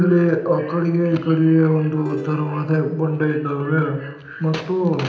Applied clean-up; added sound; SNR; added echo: none; Plucked string instrument; 16 dB; reverberation time 0.8 s.